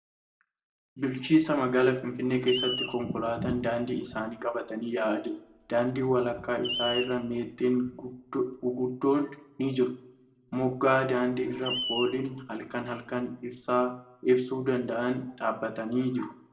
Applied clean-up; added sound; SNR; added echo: none; Screech; 11 dB; reverberation time 0.5 s.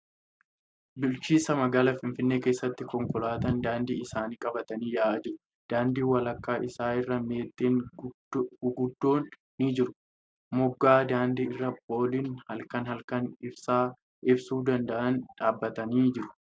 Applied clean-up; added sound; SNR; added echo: none; none; none; none.